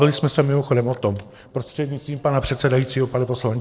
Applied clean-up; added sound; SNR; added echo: neural separator model SepFormer DNS4.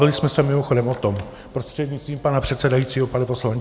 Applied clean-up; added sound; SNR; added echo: none; none; none; none.